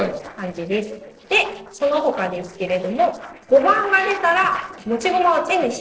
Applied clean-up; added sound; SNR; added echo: neural separator model SepFormer DNS4.